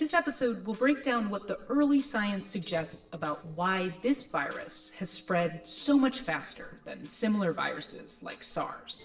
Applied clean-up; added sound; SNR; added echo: neural separator model SepFormer DNS4.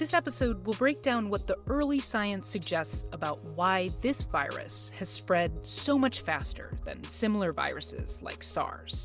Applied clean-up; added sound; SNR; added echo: none; none; none; none.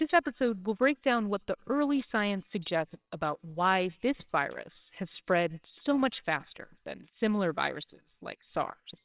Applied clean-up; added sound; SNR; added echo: neural separator model SepFormer WHAMR!.